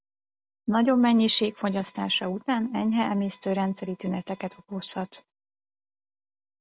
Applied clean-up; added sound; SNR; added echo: none; none; none; none.